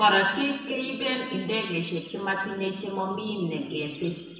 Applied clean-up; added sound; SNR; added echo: none; none; none; reverberation time 1.0 s.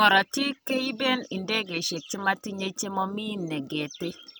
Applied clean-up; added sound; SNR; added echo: none; none; none; none.